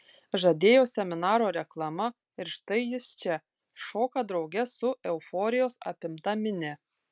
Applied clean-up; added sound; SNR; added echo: none; none; none; none.